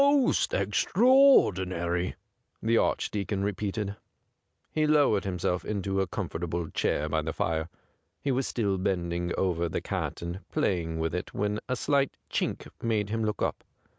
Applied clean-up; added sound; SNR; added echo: none; none; none; none.